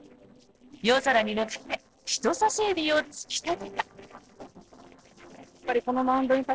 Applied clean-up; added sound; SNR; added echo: neural separator model SepFormer DNS4.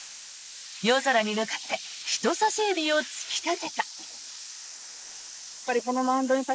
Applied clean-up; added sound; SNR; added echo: neural mask model Resemble Enhance denoiser.